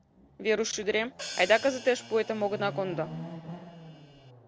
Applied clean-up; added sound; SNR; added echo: none; Hi-hat + Chatter / Car passing by / Motorcycle / Traffic noise, roadway noise / Accelerating, revving, vroom; 13 dB; none.